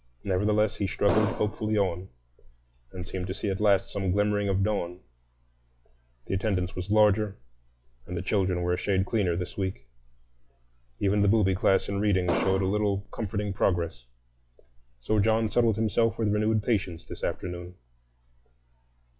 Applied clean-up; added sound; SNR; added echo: classical method log-MMSE.